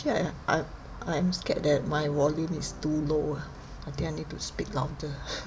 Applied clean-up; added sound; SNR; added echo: none; Electric guitar / Strum; 16 dB; none.